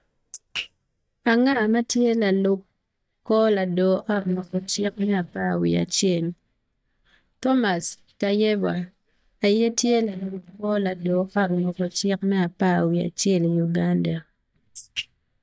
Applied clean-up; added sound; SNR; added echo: neural mask model DeepFilterNet 3.